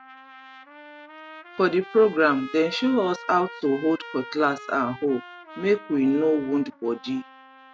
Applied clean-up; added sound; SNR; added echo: none; Trumpet; 18 dB; none.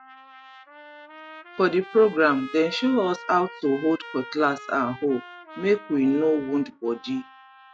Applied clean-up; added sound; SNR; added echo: classical method log-MMSE.